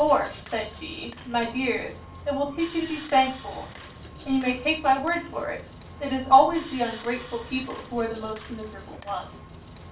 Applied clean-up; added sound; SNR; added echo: none; Sawing; 16 dB; reverberation time 0.4 s.